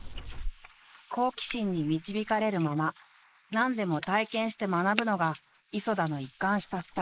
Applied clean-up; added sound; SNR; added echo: neural mask model Resemble Enhance denoiser.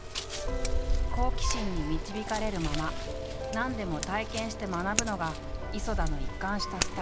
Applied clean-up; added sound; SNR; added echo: none; Scissors; -2 dB; none.